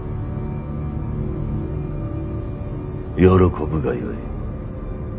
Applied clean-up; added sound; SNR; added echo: none; none; none; none.